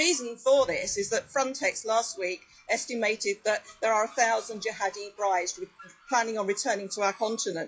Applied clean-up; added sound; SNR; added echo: classical method WPE with log-MMSE.